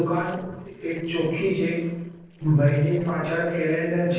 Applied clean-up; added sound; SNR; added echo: neural separator model SepFormer DNS4.